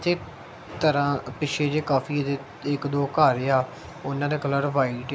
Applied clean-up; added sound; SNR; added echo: none; none; none; none.